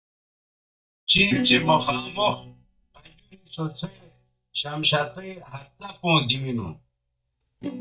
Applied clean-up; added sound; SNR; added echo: neural mask model DeepFilterNet 3.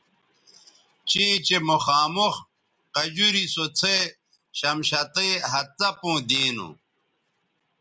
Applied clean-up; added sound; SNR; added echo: none; none; none; none.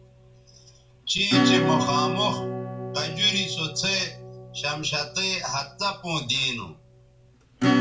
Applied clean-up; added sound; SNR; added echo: none; Acoustic guitar / Strum; 0 dB; reverberation time 0.3 s.